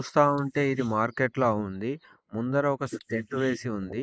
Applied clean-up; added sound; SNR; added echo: neural mask model Resemble Enhance denoiser.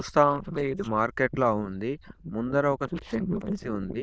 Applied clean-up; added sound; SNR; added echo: neural diffusion model UNIVERSE++.